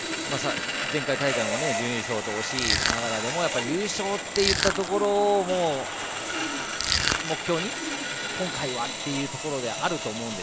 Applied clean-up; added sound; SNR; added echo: none; Sawing + Crushing; 1 dB; none.